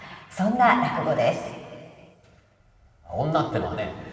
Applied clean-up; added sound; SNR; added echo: none; none; none; reverberation time 2.3 s.